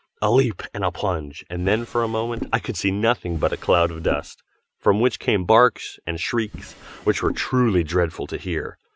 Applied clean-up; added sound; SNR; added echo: none; Drawer open or close; 13 dB; none.